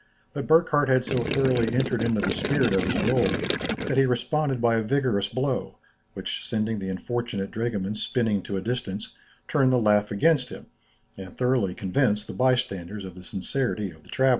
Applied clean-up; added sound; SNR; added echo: none; Gurgling; 3 dB; none.